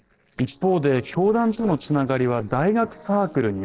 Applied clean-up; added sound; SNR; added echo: neural separator model SepFormer DNS4.